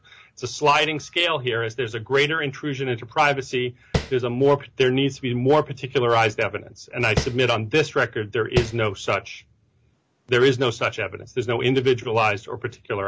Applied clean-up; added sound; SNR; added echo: none; Tap; 5 dB; none.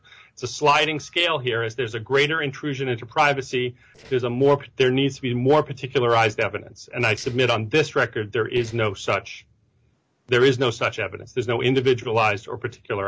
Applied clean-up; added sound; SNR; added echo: neural separator model SepFormer DNS4.